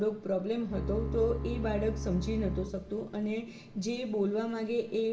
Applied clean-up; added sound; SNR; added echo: none; Bowed string instrument; 5 dB; reverberation time 2.0 s.